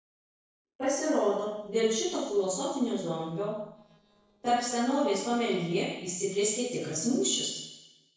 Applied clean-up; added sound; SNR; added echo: neural separator model SepFormer DNS4.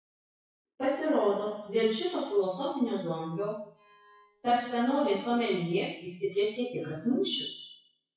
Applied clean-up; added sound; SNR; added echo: classical method WPE with log-MMSE.